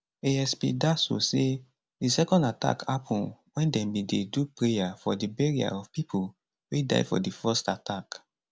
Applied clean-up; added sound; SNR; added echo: none; none; none; none.